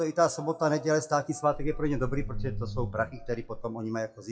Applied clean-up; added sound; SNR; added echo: classical method WPE with log-MMSE.